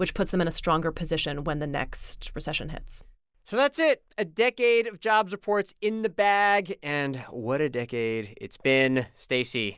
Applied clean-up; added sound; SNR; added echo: none; none; none; none.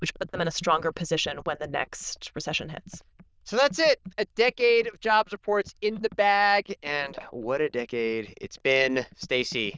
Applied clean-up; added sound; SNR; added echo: neural diffusion model UNIVERSE++.